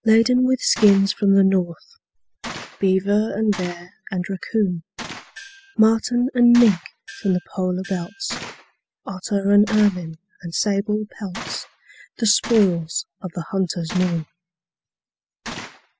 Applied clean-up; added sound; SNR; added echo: classical method spectral subtraction.